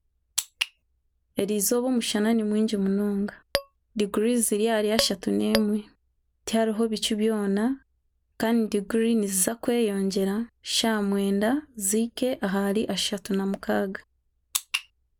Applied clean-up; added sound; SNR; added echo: none; Tap / Glass; 4 dB; none.